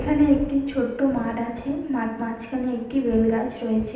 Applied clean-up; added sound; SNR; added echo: none; Thunder; 14 dB; reverberation time 0.8 s.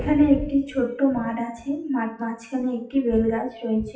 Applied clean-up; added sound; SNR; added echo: classical method WPE with log-MMSE.